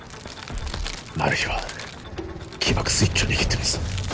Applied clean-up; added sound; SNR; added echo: none; Crumpling, crinkling; 15 dB; none.